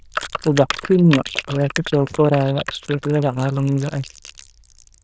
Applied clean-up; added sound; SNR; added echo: neural diffusion model UNIVERSE++.